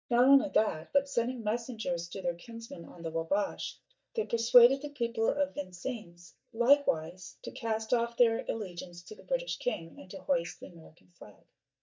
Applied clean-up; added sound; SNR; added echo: neural mask model DeepFilterNet 3.